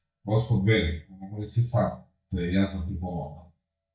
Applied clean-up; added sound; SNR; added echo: neural mask model DeepFilterNet 3.